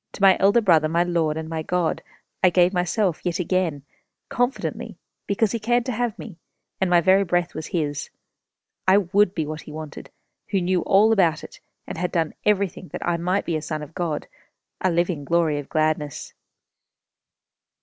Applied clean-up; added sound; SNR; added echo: none; none; none; none.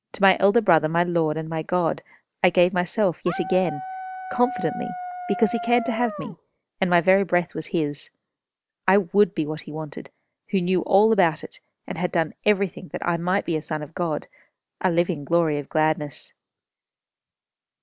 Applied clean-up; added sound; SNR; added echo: none; Dog; 8 dB; none.